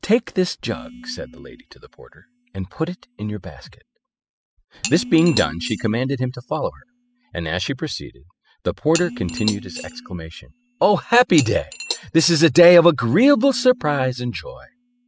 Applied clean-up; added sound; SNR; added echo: classical method spectral subtraction.